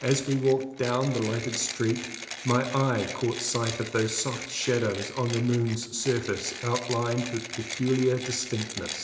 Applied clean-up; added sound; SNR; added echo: none; Mechanisms; 11 dB; reverberation time 0.8 s.